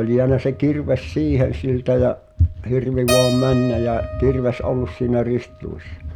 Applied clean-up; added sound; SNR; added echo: none; Keyboard (musical); 11 dB; none.